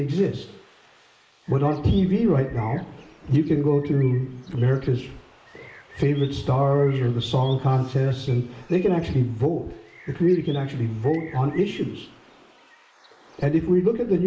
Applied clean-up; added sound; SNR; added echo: neural mask model Resemble Enhance denoiser.